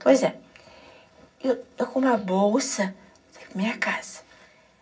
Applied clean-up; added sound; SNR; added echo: none; none; none; reverberation time 0.4 s.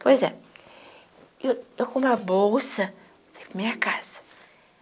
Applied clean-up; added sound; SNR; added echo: none; none; none; none.